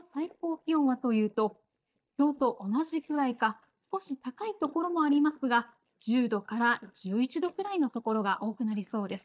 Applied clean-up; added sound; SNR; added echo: neural mask model DeepFilterNet 3.